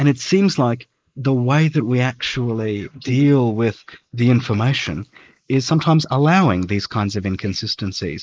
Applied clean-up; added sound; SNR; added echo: neural mask model Resemble Enhance denoiser.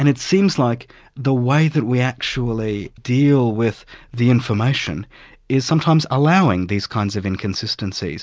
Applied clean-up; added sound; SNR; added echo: none; none; none; none.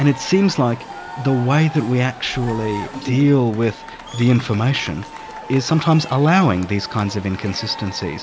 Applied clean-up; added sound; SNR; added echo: none; Crowd / Cheering; 14 dB; none.